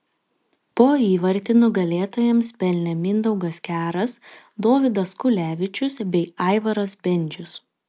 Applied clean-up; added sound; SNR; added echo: none; none; none; none.